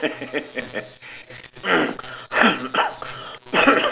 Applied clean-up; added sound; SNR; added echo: none; none; none; none.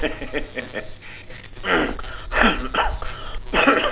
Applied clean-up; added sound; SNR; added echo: none; Sliding door; 7 dB; none.